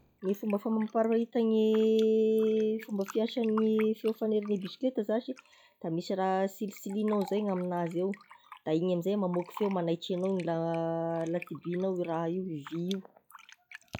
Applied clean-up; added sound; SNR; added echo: classical method log-MMSE.